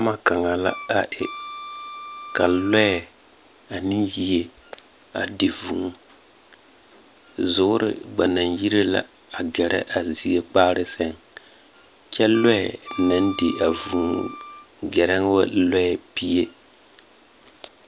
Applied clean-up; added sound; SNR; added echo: none; Wind instrument, woodwind instrument; 15 dB; none.